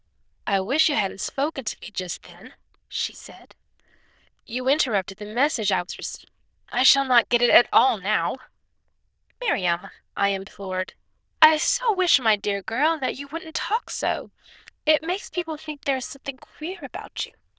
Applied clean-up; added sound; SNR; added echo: neural diffusion model UNIVERSE++.